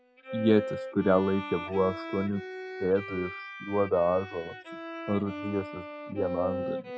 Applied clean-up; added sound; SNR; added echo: classical method log-MMSE.